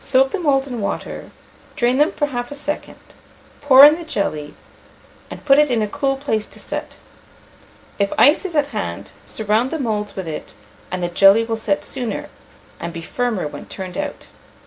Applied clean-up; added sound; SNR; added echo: none; none; none; none.